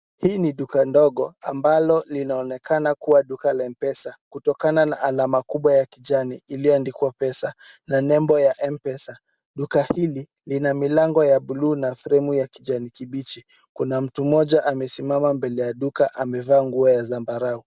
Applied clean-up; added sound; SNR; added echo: none; none; none; none.